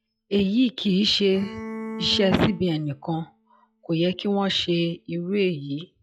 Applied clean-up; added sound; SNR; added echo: classical method log-MMSE.